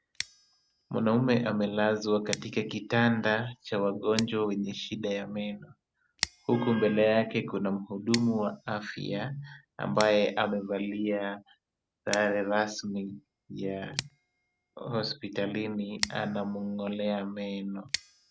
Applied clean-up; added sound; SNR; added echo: none; Scissors; 14 dB; none.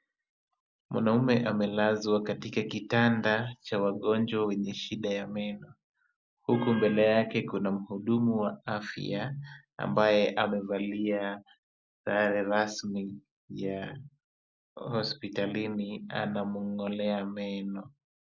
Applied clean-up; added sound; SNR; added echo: none; none; none; none.